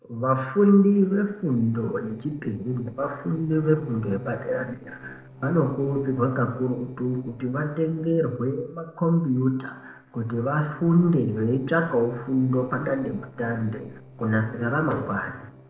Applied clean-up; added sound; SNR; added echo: neural separator model SepFormer DNS4.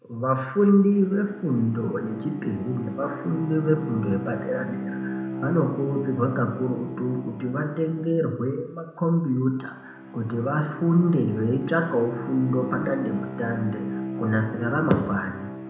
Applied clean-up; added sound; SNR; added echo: none; Bowed string instrument; 10 dB; reverberation time 0.8 s.